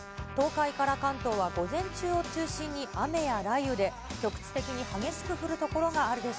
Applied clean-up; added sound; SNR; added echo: none; Trumpet; 16 dB; none.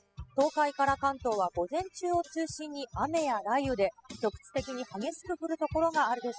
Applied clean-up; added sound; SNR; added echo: classical method spectral subtraction.